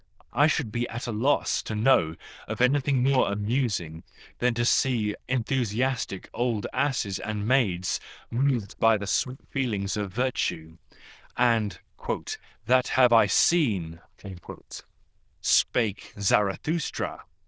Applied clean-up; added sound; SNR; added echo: neural diffusion model UNIVERSE++.